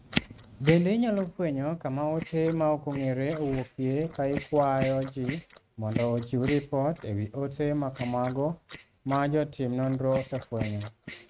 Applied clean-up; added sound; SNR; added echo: neural mask model RNNoise.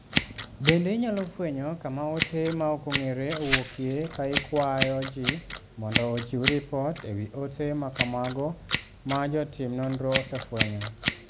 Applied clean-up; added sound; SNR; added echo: none; Glass + Scissors; 4 dB; none.